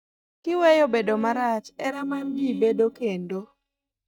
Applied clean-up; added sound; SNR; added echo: neural mask model DeepFilterNet 3.